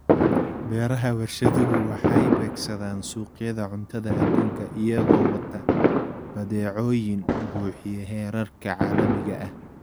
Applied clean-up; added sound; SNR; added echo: none; Fireworks; -2 dB; none.